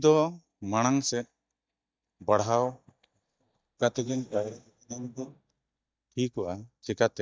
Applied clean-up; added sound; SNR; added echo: neural mask model DeepFilterNet 3.